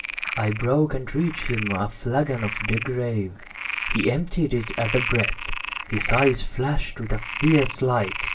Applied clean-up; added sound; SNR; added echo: none; Frog; 8 dB; reverberation time 0.2 s.